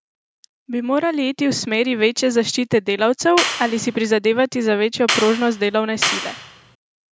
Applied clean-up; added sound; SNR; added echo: none; Clapping; 5 dB; none.